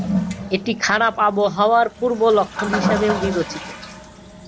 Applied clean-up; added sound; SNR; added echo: none; Toilet flush; 6 dB; none.